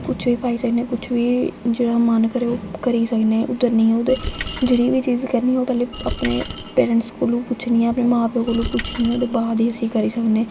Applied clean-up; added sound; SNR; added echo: none; Coin (dropping); 11 dB; none.